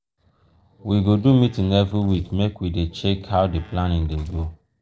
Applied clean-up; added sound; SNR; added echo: neural separator model SepFormer DNS4.